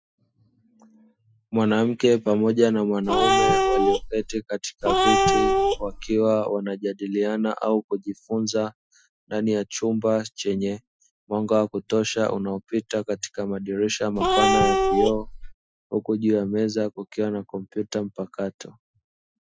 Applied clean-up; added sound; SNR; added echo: classical method Wiener filter.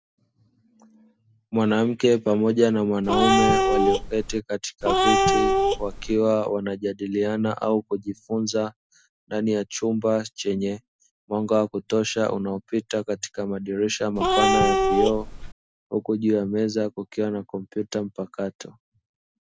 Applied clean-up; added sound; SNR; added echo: none; Cat; -4 dB; none.